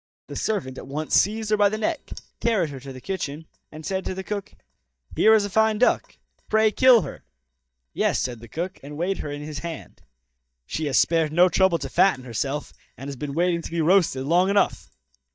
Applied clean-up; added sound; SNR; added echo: neural mask model DeepFilterNet 3.